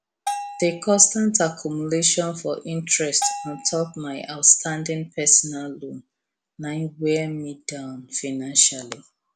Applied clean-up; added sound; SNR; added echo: none; Bell; 10 dB; none.